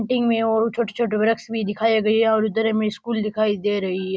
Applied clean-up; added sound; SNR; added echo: none; none; none; none.